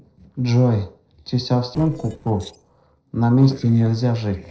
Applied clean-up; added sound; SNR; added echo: neural separator model SepFormer DNS4.